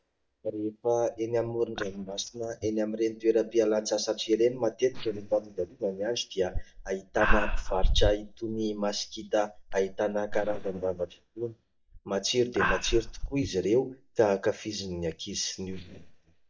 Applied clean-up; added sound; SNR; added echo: neural mask model DeepFilterNet 3.